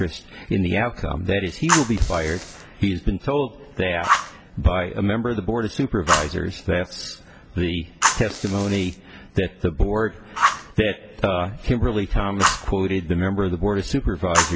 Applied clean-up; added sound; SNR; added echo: none; Fire; 5 dB; none.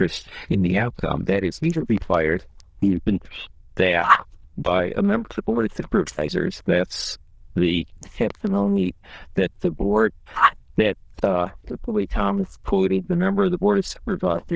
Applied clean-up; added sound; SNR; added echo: neural diffusion model UNIVERSE++.